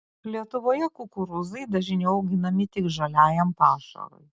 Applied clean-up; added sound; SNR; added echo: none; none; none; none.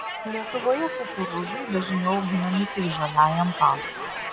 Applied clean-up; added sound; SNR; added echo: none; Crowd; 7 dB; none.